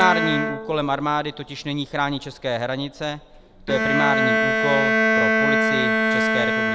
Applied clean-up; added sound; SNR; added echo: none; Bowed string instrument; -3 dB; none.